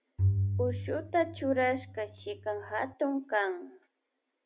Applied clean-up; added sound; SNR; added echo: none; Bowed string instrument; 1 dB; none.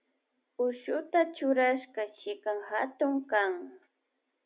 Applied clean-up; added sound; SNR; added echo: none; none; none; none.